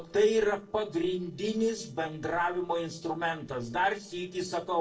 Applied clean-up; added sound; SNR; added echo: neural separator model SepFormer DNS4.